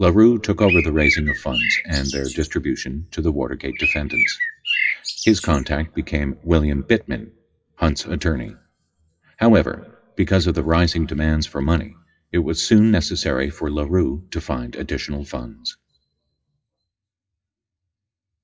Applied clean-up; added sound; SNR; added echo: classical method WPE with log-MMSE.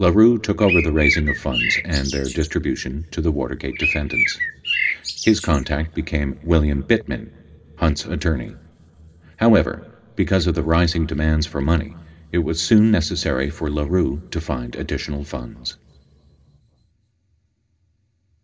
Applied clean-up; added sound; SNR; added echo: none; Bird; 3 dB; reverberation time 2.0 s.